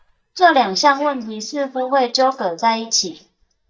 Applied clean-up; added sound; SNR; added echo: neural mask model DeepFilterNet 3.